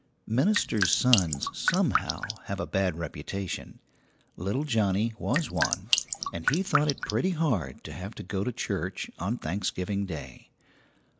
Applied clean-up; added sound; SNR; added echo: none; Drip; 1 dB; none.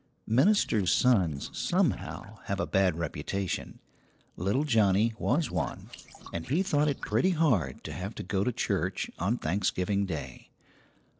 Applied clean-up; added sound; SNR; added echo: neural separator model SepFormer DNS4.